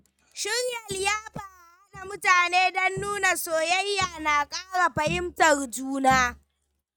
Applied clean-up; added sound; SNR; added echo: neural mask model RNNoise.